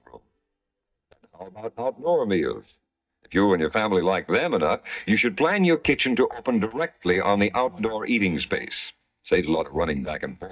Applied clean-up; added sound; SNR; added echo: neural mask model DeepFilterNet 3.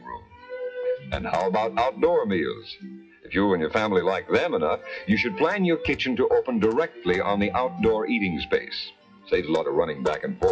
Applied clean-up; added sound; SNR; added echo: classical method WPE with log-MMSE.